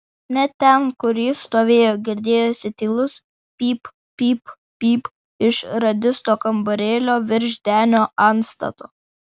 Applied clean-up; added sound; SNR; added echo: none; none; none; none.